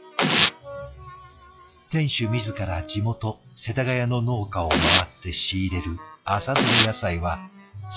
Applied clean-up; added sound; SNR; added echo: classical method log-MMSE.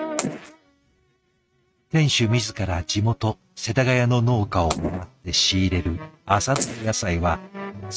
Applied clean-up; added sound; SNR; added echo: neural mask model RNNoise.